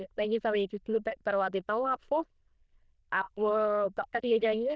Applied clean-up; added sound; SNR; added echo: neural diffusion model UNIVERSE++.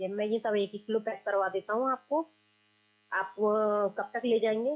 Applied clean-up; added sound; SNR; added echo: classical method log-MMSE.